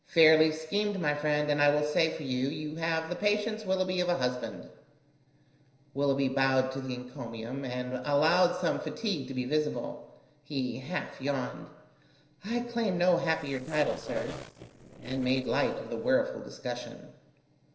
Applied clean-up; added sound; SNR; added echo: neural separator model SepFormer DNS4.